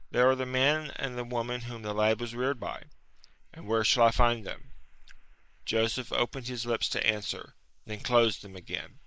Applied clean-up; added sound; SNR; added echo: neural mask model Resemble Enhance denoiser.